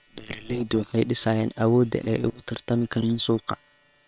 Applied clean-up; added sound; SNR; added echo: neural separator model SepFormer WHAM!.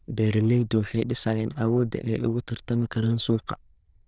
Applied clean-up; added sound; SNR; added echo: neural diffusion model UNIVERSE++.